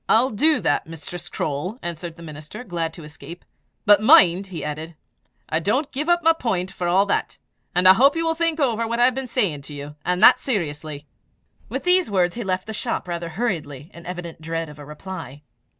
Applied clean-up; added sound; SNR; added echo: none; none; none; none.